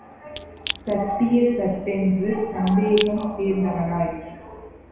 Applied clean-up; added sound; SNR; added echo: none; Crack / Crushing; 12 dB; reverberation time 0.9 s.